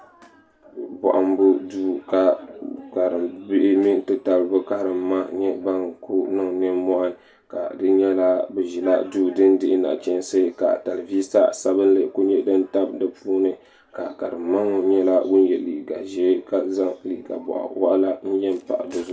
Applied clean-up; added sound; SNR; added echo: none; none; none; none.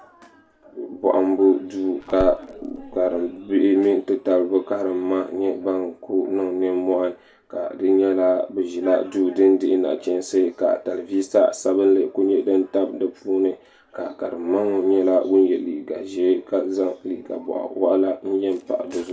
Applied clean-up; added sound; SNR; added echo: none; Crackle; 17 dB; none.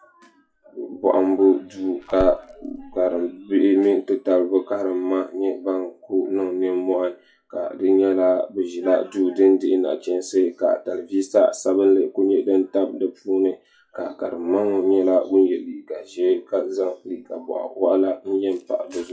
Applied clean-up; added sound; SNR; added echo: classical method log-MMSE.